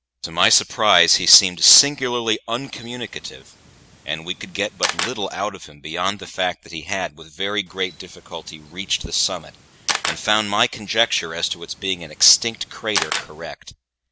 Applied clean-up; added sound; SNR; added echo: none; Camera; 9 dB; none.